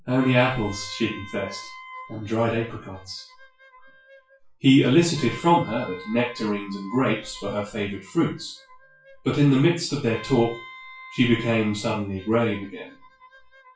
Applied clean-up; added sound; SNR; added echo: classical method WPE with log-MMSE.